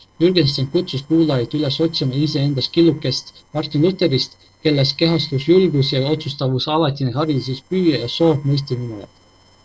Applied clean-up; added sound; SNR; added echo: neural separator model SepFormer DNS4.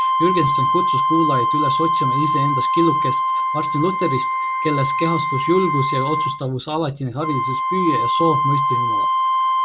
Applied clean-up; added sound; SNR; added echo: none; Wind instrument, woodwind instrument; -3 dB; none.